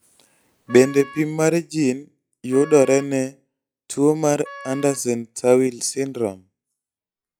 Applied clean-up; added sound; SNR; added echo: classical method log-MMSE.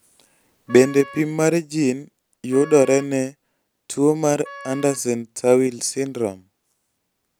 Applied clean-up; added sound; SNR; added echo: none; Wind instrument, woodwind instrument; 20 dB; none.